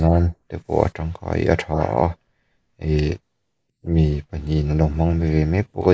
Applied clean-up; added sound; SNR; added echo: neural mask model Resemble Enhance denoiser.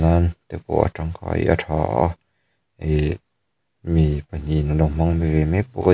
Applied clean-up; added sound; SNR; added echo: none; none; none; none.